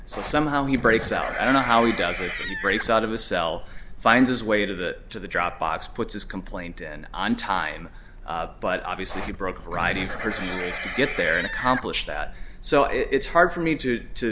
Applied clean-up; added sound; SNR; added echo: none; Livestock, farm animals, working animals; 8 dB; none.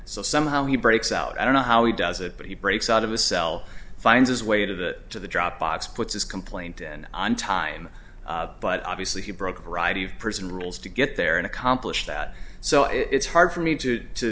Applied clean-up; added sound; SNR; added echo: none; none; none; none.